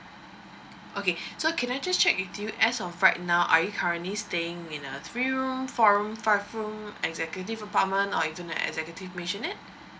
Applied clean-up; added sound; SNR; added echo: none; none; none; none.